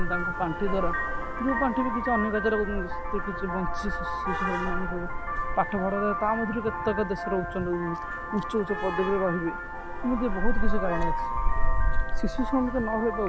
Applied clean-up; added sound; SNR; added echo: none; Vehicle horn, car horn, honking; -2 dB; none.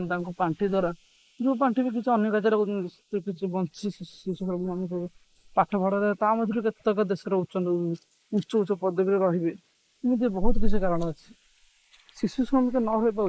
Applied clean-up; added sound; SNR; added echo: neural mask model Resemble Enhance denoiser.